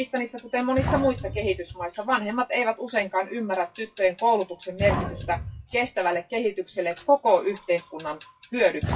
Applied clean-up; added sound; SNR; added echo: classical method WPE with log-MMSE.